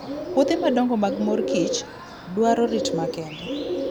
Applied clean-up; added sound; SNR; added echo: none; Bird; 4 dB; none.